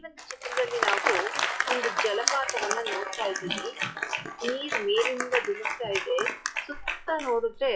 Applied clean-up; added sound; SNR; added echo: classical method WPE with log-MMSE.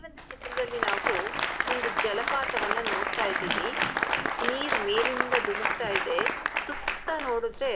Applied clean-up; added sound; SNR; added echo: none; Applause; -3 dB; reverberation time 0.4 s.